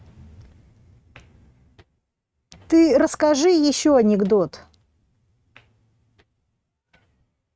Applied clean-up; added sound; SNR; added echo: neural mask model RNNoise.